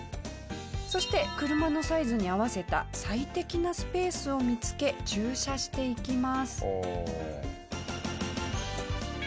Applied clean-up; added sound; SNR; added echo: none; none; none; none.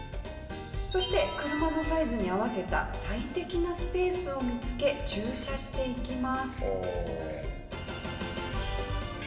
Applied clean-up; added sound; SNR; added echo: none; Ratchet, pawl / Percussion; 20 dB; reverberation time 1.3 s.